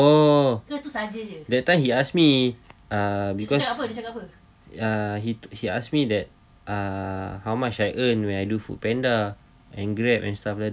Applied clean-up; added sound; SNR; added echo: none; none; none; none.